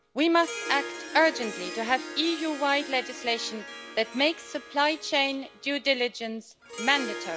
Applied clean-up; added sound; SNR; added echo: none; Harp; 12 dB; none.